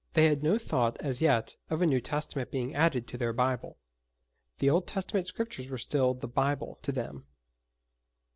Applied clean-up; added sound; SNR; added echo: none; none; none; none.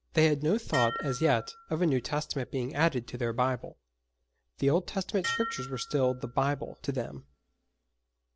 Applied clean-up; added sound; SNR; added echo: none; Dishes, pots, and pans; 11 dB; none.